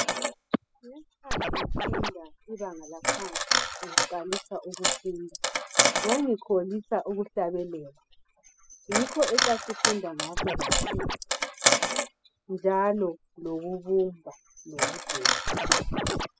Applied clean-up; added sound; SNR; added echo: classical method spectral subtraction.